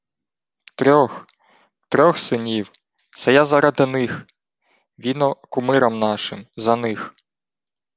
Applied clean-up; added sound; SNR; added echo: none; none; none; none.